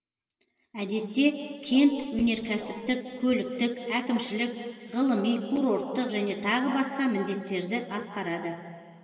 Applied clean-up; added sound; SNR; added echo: none; Bark; 15 dB; reverberation time 2.5 s.